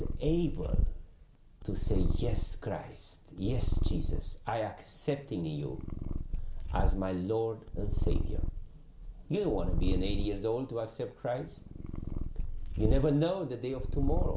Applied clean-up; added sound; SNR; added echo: none; Purr; -3 dB; reverberation time 0.6 s.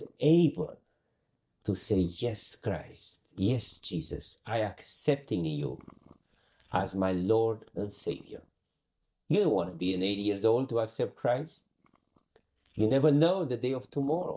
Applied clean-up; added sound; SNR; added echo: neural mask model DeepFilterNet 3.